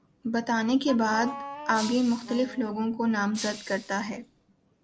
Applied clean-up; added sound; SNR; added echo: none; Shatter + Wind instrument, woodwind instrument; 13 dB; none.